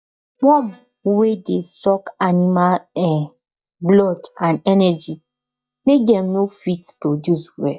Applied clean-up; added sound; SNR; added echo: neural mask model DeepFilterNet 3.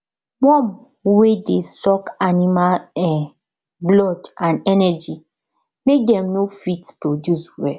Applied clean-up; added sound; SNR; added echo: none; none; none; none.